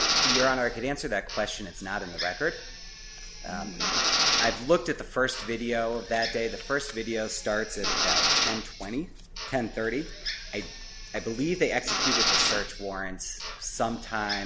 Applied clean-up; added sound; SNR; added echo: none; Drill; 1 dB; none.